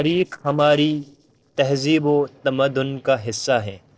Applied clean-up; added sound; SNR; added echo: neural separator model SepFormer DNS4.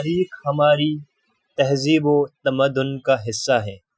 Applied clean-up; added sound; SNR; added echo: classical method Wiener filter.